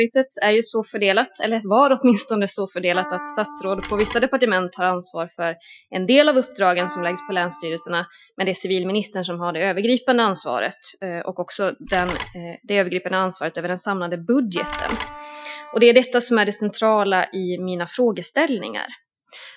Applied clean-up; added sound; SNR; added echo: classical method Wiener filter.